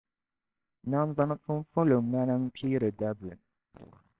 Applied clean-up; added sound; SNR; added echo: neural separator model SepFormer WHAMR!.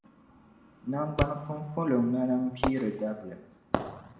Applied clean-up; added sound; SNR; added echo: none; Fireworks; 7 dB; reverberation time 0.9 s.